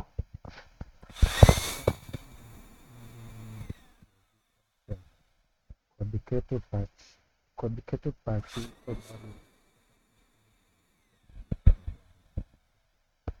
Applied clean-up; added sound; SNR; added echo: neural mask model RNNoise.